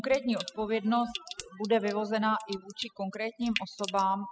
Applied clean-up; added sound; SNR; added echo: classical method spectral subtraction.